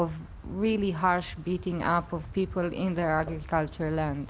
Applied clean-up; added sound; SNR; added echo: none; Wind; 15 dB; none.